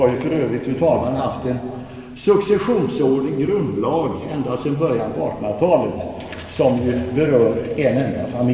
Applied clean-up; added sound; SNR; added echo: none; none; none; reverberation time 2.2 s.